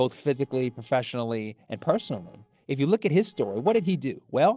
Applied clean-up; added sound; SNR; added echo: neural separator model SepFormer DNS4.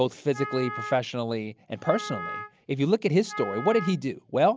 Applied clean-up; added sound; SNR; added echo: none; Wind instrument, woodwind instrument; 12 dB; none.